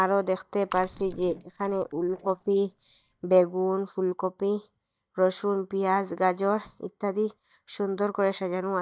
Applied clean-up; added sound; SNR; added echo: neural mask model DeepFilterNet 3.